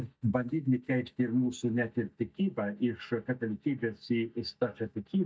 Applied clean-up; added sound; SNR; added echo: neural mask model DeepFilterNet 3.